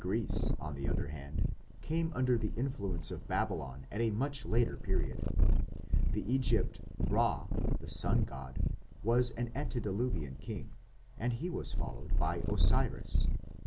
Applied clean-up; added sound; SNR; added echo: none; Purr; -4 dB; none.